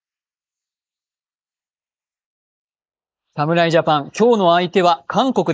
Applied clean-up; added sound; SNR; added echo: neural mask model Resemble Enhance denoiser.